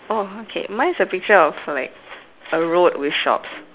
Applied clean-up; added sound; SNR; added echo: none; none; none; none.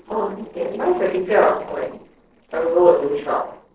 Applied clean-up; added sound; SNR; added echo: neural separator model SepFormer DNS4.